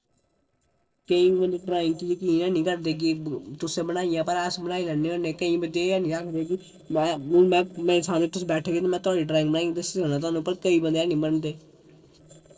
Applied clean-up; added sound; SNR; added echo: neural separator model SepFormer DNS4.